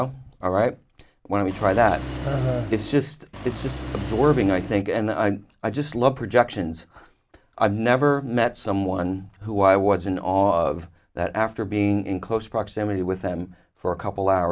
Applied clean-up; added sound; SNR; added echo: none; Engine; 9 dB; none.